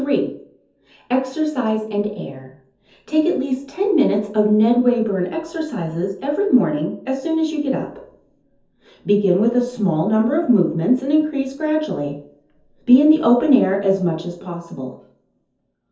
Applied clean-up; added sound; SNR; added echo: none; none; none; reverberation time 0.5 s.